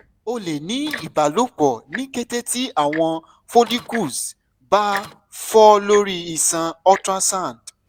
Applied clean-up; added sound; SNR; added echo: none; Printer + Tick-tock; 19 dB; none.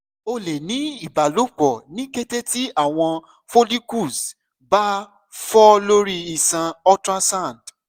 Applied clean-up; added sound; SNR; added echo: none; none; none; none.